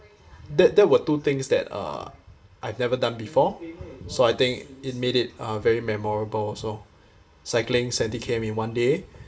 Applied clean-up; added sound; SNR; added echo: none; none; none; reverberation time 0.4 s.